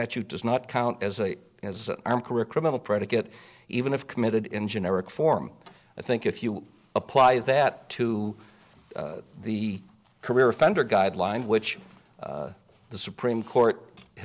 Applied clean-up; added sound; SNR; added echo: none; none; none; none.